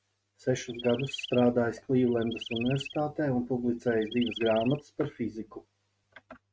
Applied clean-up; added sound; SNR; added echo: neural mask model RNNoise.